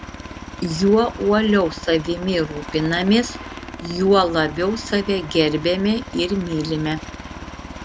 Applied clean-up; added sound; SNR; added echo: none; Aircraft; 13 dB; none.